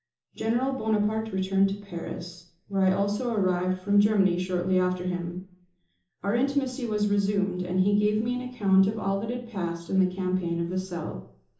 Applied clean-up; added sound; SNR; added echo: none; none; none; reverberation time 1.2 s.